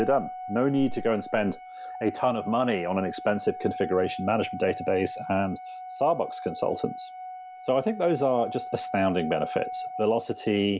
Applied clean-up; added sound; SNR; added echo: none; Organ; 10 dB; none.